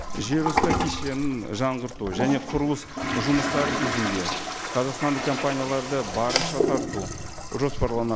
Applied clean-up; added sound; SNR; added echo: none; Toilet flush; 2 dB; none.